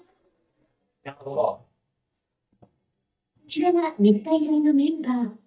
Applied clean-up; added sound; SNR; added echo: neural mask model DeepFilterNet 3.